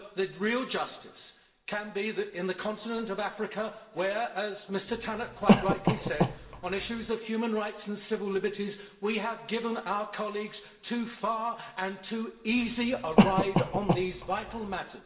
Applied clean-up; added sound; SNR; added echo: none; Cough; -4 dB; reverberation time 0.9 s.